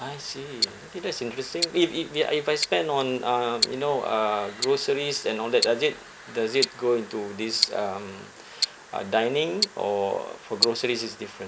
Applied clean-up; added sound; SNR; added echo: none; Tick-tock; 7 dB; none.